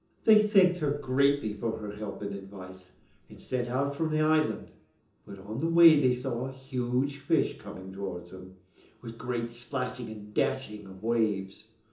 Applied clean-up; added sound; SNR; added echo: none; none; none; reverberation time 0.6 s.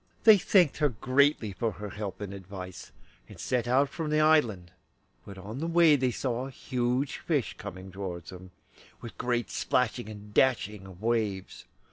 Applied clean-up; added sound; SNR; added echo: none; none; none; none.